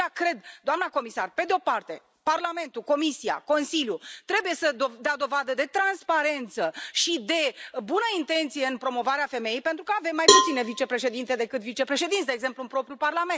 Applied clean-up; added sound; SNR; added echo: none; Cowbell; -3 dB; none.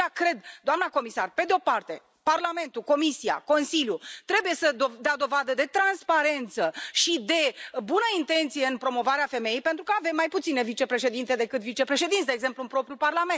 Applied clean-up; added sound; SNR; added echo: none; none; none; none.